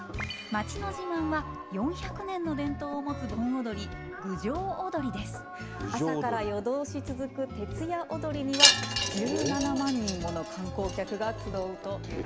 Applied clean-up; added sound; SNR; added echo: none; Wind chime; -2 dB; none.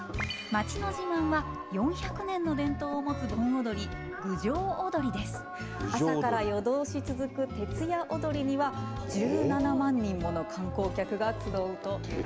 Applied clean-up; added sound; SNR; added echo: none; none; none; none.